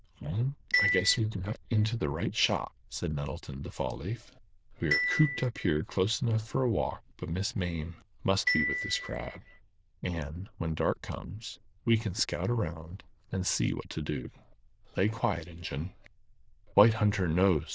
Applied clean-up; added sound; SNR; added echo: neural diffusion model UNIVERSE++.